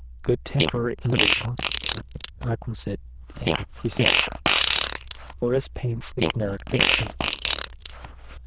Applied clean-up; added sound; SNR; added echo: neural diffusion model UNIVERSE++.